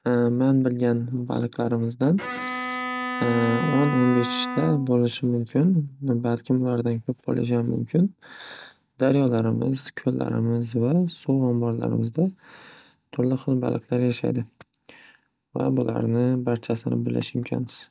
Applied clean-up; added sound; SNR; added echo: none; Bowed string instrument; 6 dB; none.